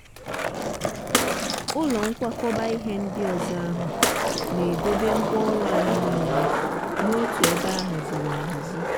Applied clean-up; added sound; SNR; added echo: none; Bathtub (filling or washing) / Water / Splash, splatter + Skateboard; -2 dB; none.